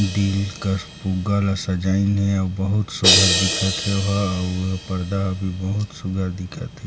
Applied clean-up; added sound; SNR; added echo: none; Crash cymbal; 5 dB; none.